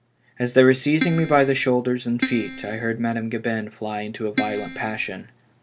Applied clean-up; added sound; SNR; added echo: none; Keyboard (musical); 7 dB; none.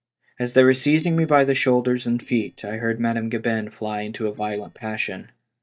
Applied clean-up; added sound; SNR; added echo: neural mask model DeepFilterNet 3.